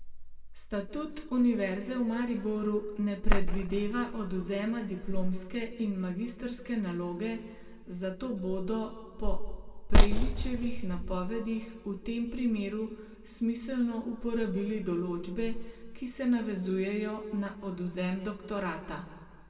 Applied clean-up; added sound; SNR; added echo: none; none; none; reverberation time 1.6 s.